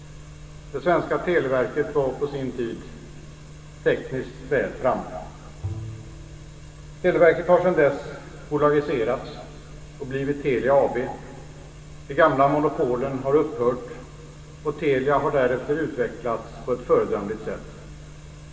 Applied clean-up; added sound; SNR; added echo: none; Bowed string instrument; 16 dB; reverberation time 2.3 s.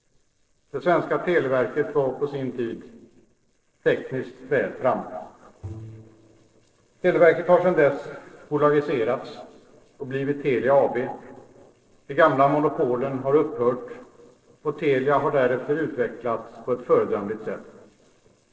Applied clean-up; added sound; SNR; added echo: neural separator model SepFormer DNS4.